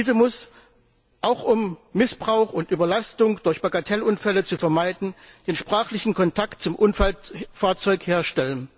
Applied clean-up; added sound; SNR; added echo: none; none; none; none.